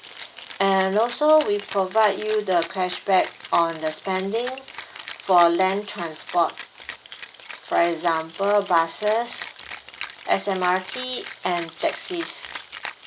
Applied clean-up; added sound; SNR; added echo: none; Rattle (instrument); 15 dB; none.